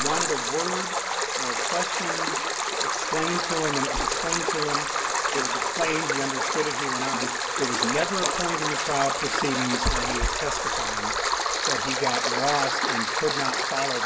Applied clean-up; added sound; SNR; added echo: none; Stream; -4 dB; reverberation time 1.5 s.